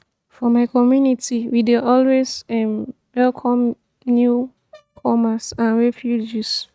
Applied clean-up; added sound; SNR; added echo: neural mask model RNNoise.